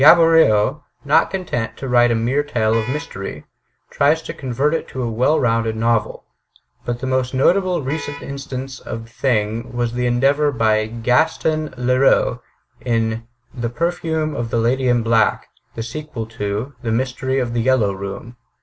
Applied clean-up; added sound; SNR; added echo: none; Vehicle horn, car horn, honking; 14 dB; none.